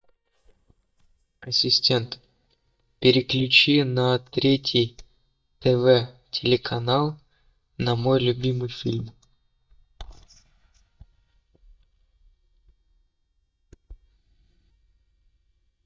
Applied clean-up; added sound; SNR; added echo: neural mask model DeepFilterNet 3.